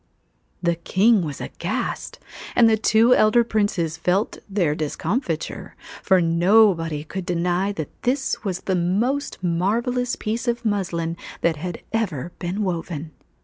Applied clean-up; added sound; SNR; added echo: none; none; none; none.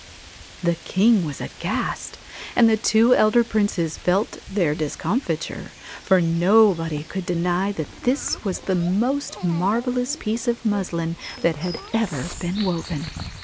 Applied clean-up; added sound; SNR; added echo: none; Bird vocalization, bird call, bird song; 17 dB; none.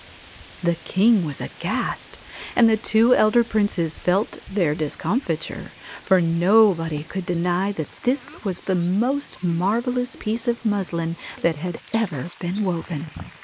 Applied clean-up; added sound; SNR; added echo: neural mask model Resemble Enhance denoiser.